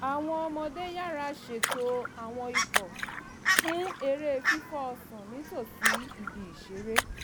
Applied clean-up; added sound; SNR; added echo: none; Fowl + Splash, splatter; -2 dB; none.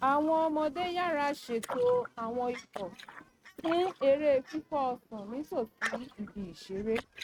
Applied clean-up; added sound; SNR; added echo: neural mask model RNNoise.